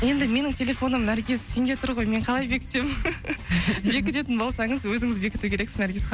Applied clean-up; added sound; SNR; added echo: none; none; none; none.